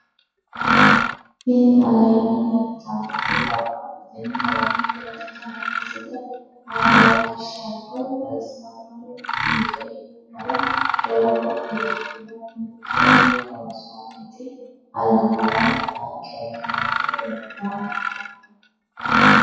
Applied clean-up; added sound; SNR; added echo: classical method WPE with log-MMSE.